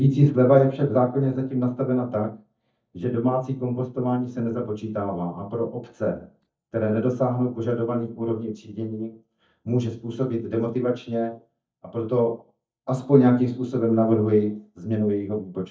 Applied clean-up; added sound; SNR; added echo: neural mask model DeepFilterNet 3.